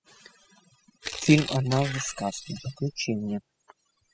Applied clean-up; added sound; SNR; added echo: classical method spectral subtraction.